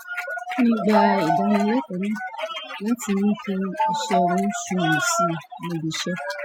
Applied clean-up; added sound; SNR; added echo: classical method spectral subtraction.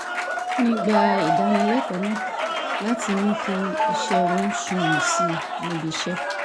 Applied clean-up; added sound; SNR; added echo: none; Telephone + Applause / Cheering; -1 dB; none.